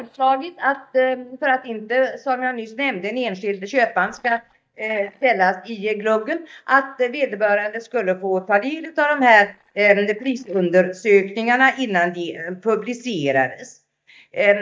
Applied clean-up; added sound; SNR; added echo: neural mask model DeepFilterNet 3.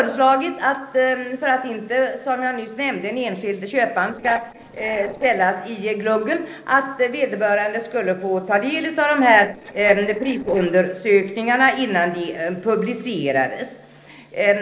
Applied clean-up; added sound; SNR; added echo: neural separator model SepFormer DNS4.